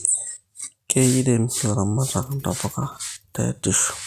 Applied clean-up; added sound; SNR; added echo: neural mask model RNNoise.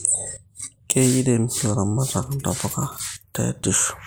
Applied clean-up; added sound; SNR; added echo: neural mask model Resemble Enhance denoiser.